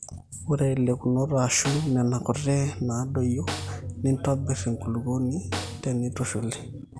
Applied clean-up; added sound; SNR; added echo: none; Snare drum; 14 dB; none.